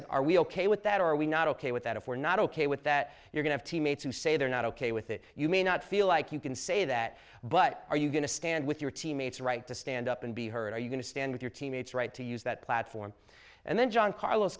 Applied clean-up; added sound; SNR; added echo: none; none; none; none.